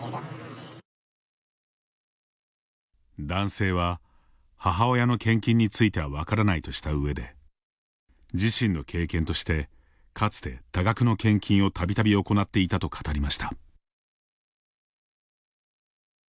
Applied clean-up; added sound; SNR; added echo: none; none; none; none.